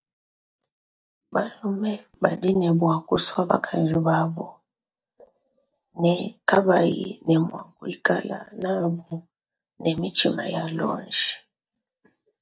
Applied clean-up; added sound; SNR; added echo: neural mask model DeepFilterNet 3.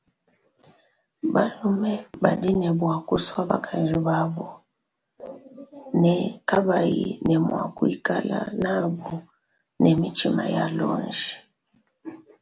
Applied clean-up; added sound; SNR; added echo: none; none; none; none.